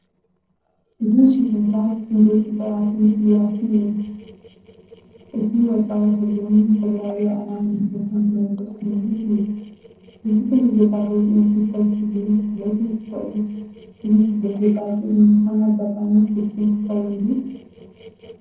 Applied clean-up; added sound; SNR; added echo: neural separator model SepFormer DNS4.